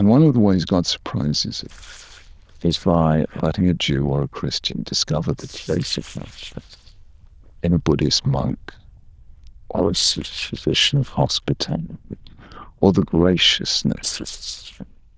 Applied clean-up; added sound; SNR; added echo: neural diffusion model UNIVERSE++.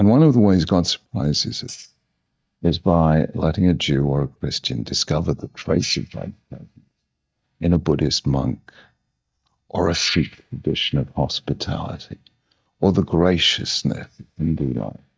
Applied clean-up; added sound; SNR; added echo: neural mask model DeepFilterNet 3.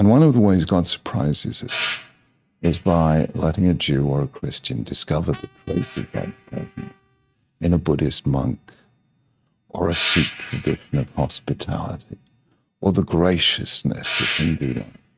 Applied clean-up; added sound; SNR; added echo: neural mask model RNNoise.